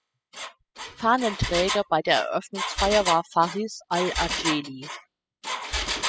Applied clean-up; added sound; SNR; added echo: classical method spectral subtraction.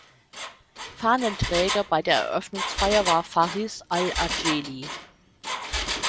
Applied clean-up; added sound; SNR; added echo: none; Engine; 5 dB; none.